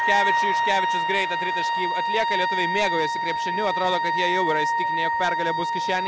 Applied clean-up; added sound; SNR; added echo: none; Wind instrument, woodwind instrument; -4 dB; none.